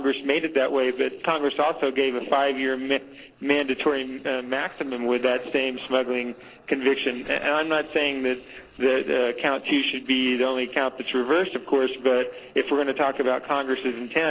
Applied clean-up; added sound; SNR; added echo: neural separator model SepFormer DNS4.